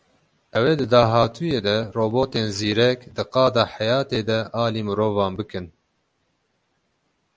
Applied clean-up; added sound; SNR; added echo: none; none; none; none.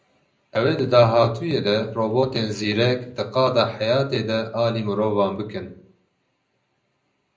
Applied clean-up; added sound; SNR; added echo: none; none; none; reverberation time 0.5 s.